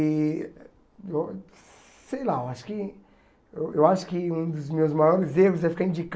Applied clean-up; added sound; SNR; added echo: none; none; none; none.